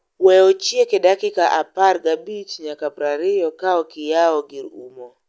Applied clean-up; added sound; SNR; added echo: none; none; none; none.